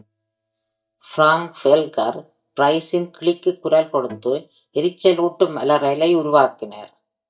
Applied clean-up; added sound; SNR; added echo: neural mask model DeepFilterNet 3.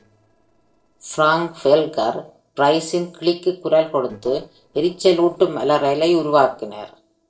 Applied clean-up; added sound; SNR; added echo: neural separator model SepFormer DNS4.